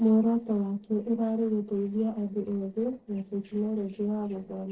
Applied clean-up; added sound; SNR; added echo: neural separator model SepFormer DNS4.